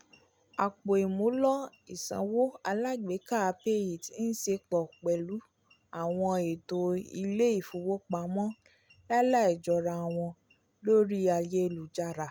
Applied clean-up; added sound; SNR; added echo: none; none; none; none.